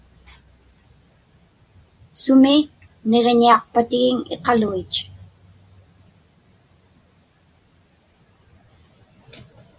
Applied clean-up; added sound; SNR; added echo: none; none; none; none.